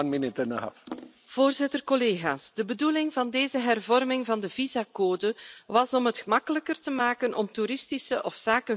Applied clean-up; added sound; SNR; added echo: none; none; none; none.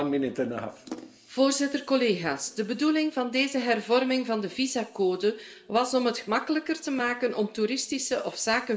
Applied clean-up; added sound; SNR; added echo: none; none; none; reverberation time 1.5 s.